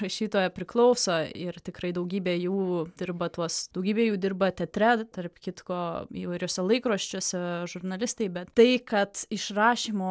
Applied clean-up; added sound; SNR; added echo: none; none; none; none.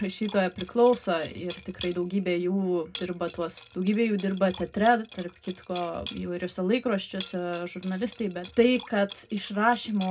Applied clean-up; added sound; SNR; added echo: none; Liquid; 17 dB; reverberation time 0.2 s.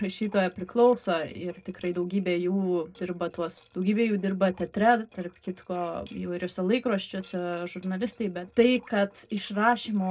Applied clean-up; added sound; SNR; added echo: neural separator model SepFormer DNS4.